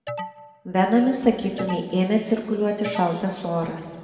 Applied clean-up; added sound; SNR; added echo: none; Alarm; 14 dB; reverberation time 1.9 s.